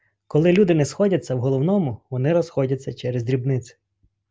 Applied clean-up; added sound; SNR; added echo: none; none; none; none.